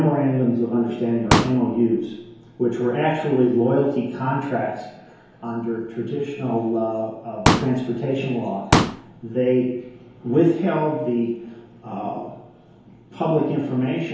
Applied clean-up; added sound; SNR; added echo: none; Explosion; 0 dB; reverberation time 1.0 s.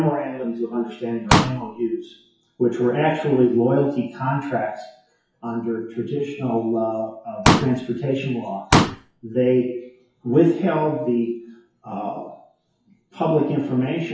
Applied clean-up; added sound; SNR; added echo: classical method WPE with log-MMSE.